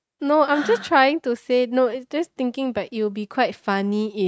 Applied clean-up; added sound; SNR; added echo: neural mask model RNNoise.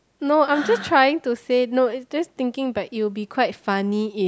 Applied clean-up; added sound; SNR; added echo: none; Breathing; 15 dB; none.